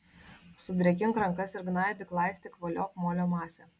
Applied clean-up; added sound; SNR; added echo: none; none; none; none.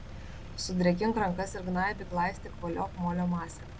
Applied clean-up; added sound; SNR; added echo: none; Engine; 11 dB; none.